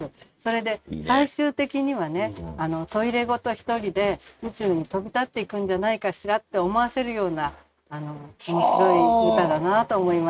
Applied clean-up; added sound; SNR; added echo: neural mask model RNNoise.